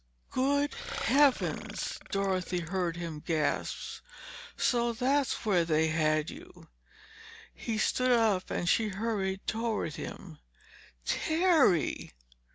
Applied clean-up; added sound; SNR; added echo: none; Burping, eructation; 14 dB; none.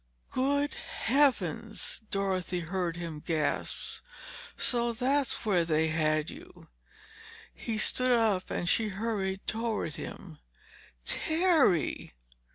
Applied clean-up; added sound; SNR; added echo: none; none; none; none.